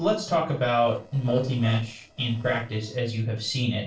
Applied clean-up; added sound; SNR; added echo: neural separator model SepFormer DNS4.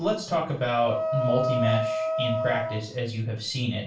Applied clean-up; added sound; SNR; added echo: none; Wind instrument, woodwind instrument; 2 dB; reverberation time 0.3 s.